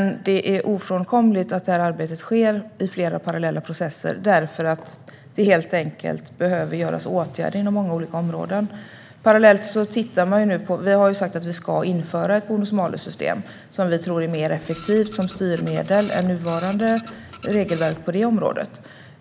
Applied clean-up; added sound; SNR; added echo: none; Printer; 19 dB; none.